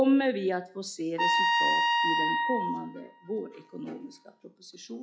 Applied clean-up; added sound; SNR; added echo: classical method log-MMSE.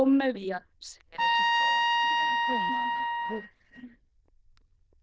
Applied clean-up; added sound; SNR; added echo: neural diffusion model UNIVERSE++.